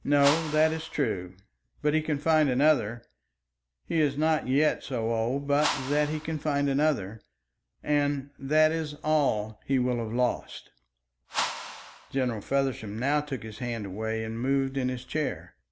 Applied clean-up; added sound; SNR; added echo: none; Whoosh, swoosh, swish; 8 dB; none.